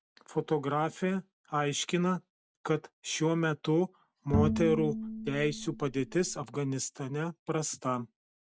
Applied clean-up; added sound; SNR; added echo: none; Bowed string instrument; 2 dB; none.